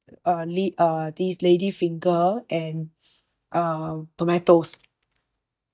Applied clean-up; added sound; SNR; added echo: neural mask model DeepFilterNet 3.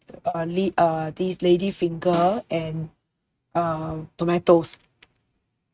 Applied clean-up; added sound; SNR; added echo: neural mask model RNNoise.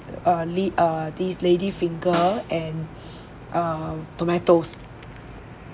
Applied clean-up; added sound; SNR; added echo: none; Snare drum; 15 dB; none.